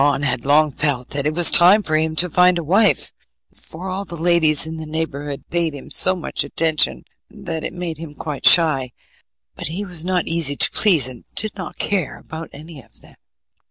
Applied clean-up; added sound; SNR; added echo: none; none; none; none.